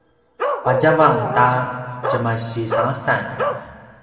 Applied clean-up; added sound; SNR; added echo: none; Bark; 4 dB; reverberation time 2.2 s.